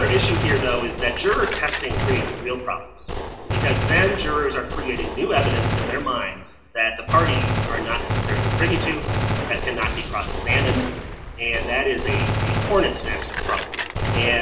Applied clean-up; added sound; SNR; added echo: none; Gunshot, gunfire; 0 dB; reverberation time 0.8 s.